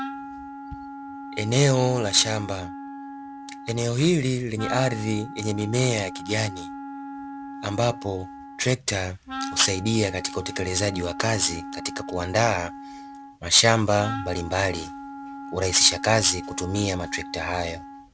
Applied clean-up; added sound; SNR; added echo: none; Wind instrument, woodwind instrument; 11 dB; none.